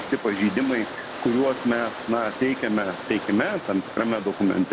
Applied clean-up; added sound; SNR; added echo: none; Rain; 10 dB; none.